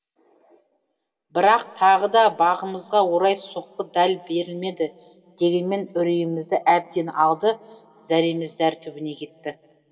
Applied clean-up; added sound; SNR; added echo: none; none; none; reverberation time 2.3 s.